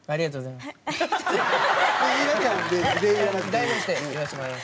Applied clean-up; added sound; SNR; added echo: none; Electric guitar / Bass guitar; 19 dB; none.